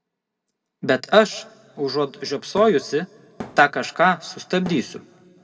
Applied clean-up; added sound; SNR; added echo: none; Thump, thud; 15 dB; reverberation time 1.0 s.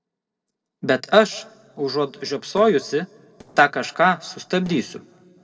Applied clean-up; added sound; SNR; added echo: neural separator model SepFormer DNS4.